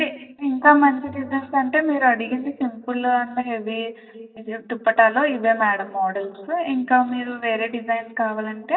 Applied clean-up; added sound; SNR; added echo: neural mask model DeepFilterNet 3.